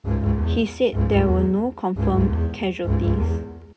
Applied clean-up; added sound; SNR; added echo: none; Bowed string instrument; -2 dB; reverberation time 0.3 s.